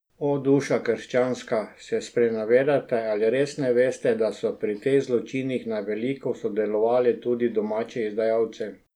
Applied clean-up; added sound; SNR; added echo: none; none; none; none.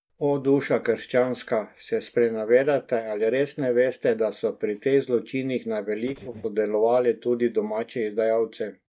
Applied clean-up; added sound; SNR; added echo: neural mask model DeepFilterNet 3.